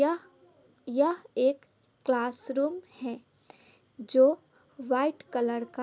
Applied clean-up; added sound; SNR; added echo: none; none; none; none.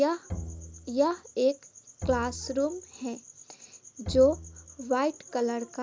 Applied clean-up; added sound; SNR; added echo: none; Bowed string instrument; 13 dB; none.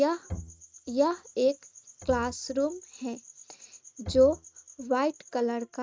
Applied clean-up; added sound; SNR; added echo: neural mask model RNNoise.